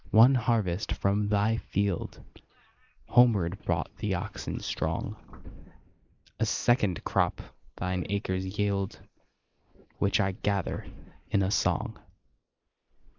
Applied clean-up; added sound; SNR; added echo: neural mask model Resemble Enhance denoiser.